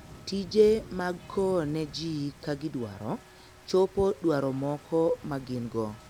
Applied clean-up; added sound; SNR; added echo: none; Rain; 20 dB; none.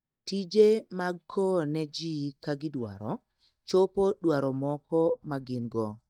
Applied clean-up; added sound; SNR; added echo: neural mask model DeepFilterNet 3.